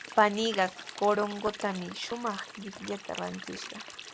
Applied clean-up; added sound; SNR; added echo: none; Stream; 13 dB; none.